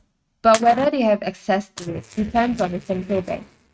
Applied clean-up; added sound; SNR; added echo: neural mask model RNNoise.